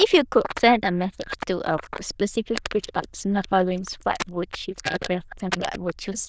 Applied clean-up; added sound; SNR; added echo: neural diffusion model UNIVERSE++.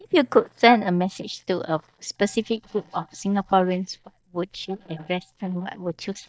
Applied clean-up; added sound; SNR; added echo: neural mask model DeepFilterNet 3.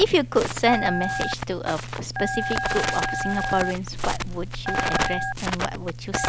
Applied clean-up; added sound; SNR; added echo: none; Crackle + Telephone; 1 dB; none.